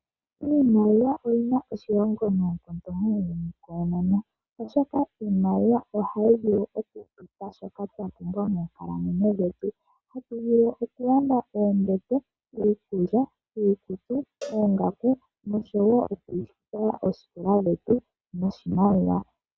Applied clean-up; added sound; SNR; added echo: none; Cowbell; 20 dB; none.